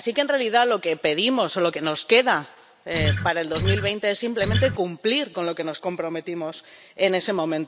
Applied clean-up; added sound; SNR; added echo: none; Acoustic guitar; 0 dB; none.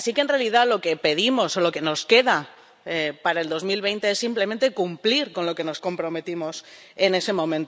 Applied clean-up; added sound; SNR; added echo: none; none; none; none.